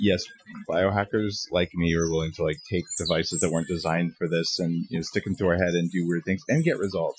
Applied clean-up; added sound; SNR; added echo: classical method Wiener filter.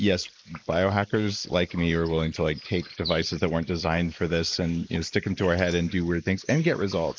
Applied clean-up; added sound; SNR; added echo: neural mask model Resemble Enhance denoiser.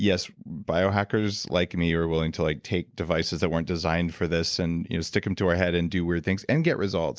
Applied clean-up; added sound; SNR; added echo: none; none; none; none.